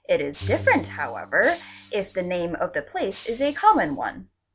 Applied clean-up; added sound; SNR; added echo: none; Bowed string instrument + Shatter; 15 dB; none.